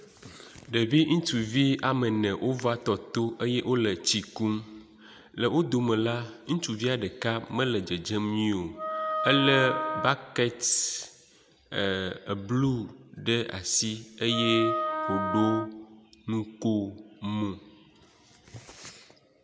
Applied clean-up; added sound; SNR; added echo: none; Wind instrument, woodwind instrument; 3 dB; none.